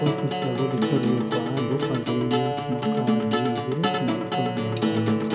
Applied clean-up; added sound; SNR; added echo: none; Acoustic guitar; -3 dB; none.